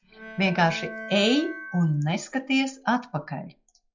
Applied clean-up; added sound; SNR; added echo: classical method log-MMSE.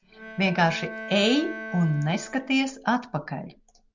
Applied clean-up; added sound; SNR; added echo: none; Bowed string instrument; 14 dB; none.